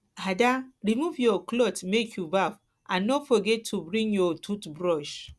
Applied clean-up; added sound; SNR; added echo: none; none; none; none.